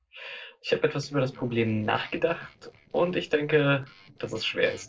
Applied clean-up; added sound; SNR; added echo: neural separator model SepFormer DNS4.